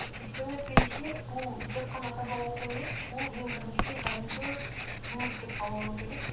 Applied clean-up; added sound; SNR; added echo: none; Writing; -4 dB; reverberation time 0.3 s.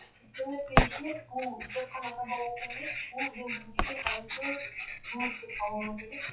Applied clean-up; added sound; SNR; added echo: classical method WPE with log-MMSE.